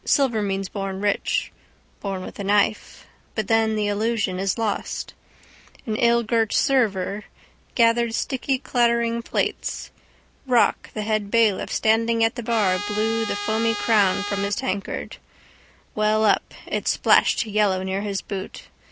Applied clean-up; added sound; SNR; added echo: none; Trumpet; 6 dB; none.